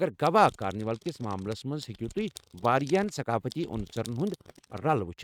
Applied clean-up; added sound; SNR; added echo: neural mask model RNNoise.